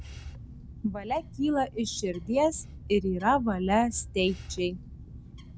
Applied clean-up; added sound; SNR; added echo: none; Bird; 14 dB; none.